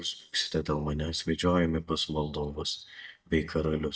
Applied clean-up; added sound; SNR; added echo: neural mask model DeepFilterNet 3.